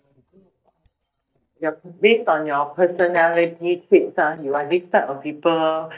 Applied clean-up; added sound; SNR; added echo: neural mask model DeepFilterNet 3.